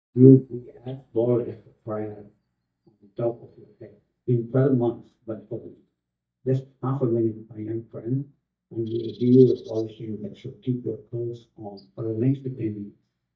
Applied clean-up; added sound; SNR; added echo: neural mask model DeepFilterNet 3.